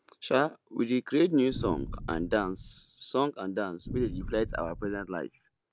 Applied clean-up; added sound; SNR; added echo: none; Boom; 10 dB; none.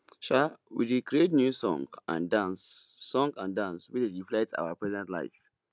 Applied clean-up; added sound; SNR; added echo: none; none; none; none.